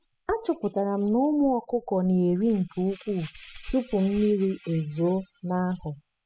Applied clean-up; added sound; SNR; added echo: classical method spectral subtraction.